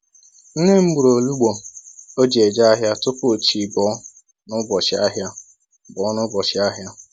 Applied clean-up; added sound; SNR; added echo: none; none; none; none.